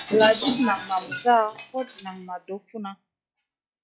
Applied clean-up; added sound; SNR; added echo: classical method log-MMSE.